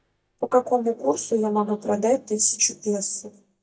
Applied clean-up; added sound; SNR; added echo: neural mask model DeepFilterNet 3.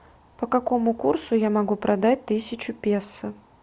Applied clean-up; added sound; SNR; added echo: none; none; none; none.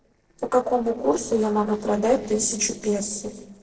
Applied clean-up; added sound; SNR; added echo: neural separator model SepFormer DNS4.